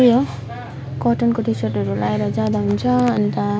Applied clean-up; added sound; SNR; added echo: none; none; none; none.